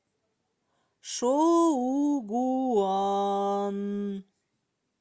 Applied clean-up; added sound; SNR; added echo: none; none; none; none.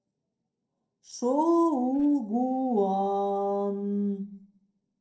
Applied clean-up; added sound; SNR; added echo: neural separator model SepFormer DNS4.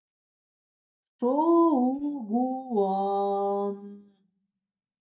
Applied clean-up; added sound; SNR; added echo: neural mask model DeepFilterNet 3.